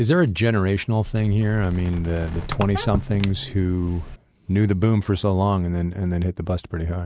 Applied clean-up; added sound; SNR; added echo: none; Squeak; 10 dB; none.